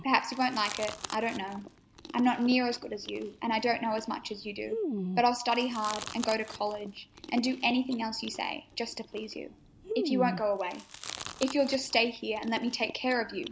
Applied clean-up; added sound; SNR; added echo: none; Chewing, mastication; 10 dB; none.